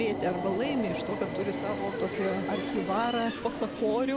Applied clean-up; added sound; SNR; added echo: none; Subway, metro, underground; 2 dB; none.